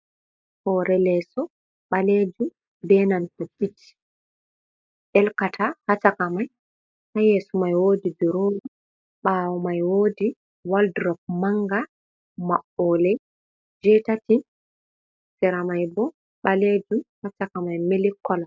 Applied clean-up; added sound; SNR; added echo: neural mask model Resemble Enhance denoiser.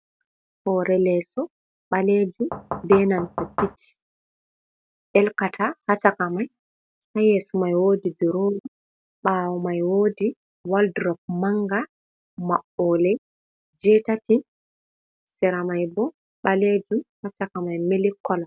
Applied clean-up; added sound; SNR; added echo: none; Knock / Wood; 6 dB; none.